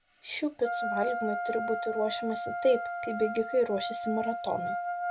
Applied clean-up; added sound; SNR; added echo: none; Wind instrument, woodwind instrument; 3 dB; none.